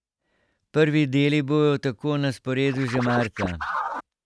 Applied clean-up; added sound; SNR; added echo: neural mask model RNNoise.